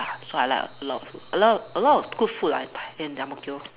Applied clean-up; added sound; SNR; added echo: none; none; none; none.